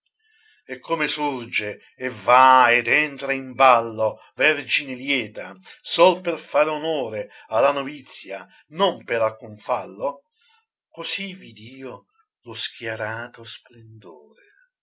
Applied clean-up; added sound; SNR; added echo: none; none; none; none.